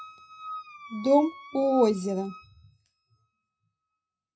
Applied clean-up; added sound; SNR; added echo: classical method WPE with log-MMSE.